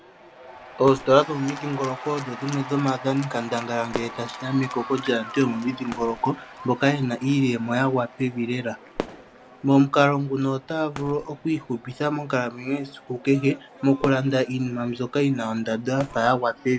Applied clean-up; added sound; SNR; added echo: none; Applause / Cheering + Fireworks; 15 dB; none.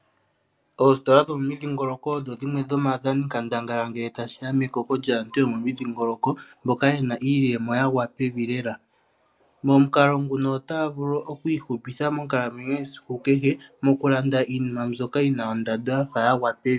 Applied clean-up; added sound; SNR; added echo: none; none; none; none.